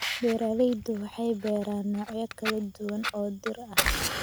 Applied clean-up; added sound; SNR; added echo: none; Fire; 4 dB; none.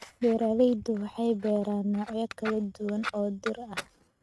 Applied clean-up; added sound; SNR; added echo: neural mask model RNNoise.